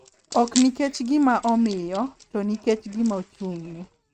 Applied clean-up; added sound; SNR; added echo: neural mask model RNNoise.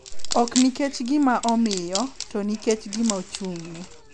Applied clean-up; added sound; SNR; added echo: none; Wood; 11 dB; none.